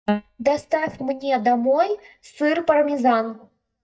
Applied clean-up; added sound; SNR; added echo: neural mask model DeepFilterNet 3.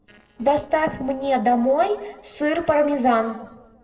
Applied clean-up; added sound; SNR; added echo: neural separator model SepFormer DNS4.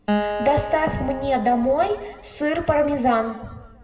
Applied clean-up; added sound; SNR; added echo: none; Acoustic guitar; 8 dB; reverberation time 1.1 s.